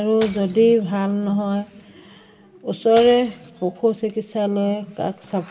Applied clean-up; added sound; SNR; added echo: none; Shatter / Crushing; 20 dB; reverberation time 1.0 s.